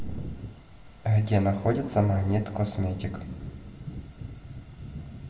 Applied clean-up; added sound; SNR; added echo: none; Thunder / Wind; 13 dB; reverberation time 1.4 s.